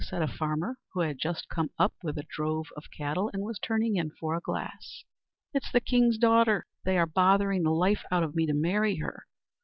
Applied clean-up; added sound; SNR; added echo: none; none; none; none.